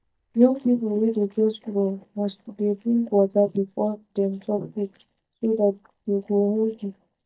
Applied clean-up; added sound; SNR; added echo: neural mask model DeepFilterNet 3.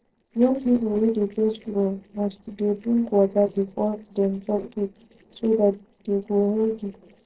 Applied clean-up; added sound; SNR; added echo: neural separator model SepFormer DNS4.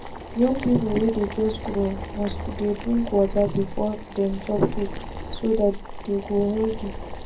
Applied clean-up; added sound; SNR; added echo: none; Boiling; 7 dB; reverberation time 0.4 s.